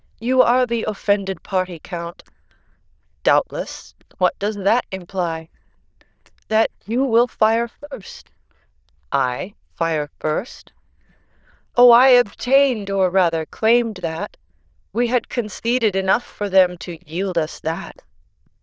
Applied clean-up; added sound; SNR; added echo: neural diffusion model UNIVERSE++.